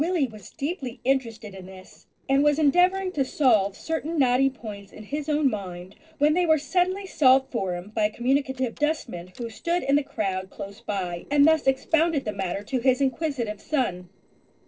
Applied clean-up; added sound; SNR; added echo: neural separator model SepFormer DNS4.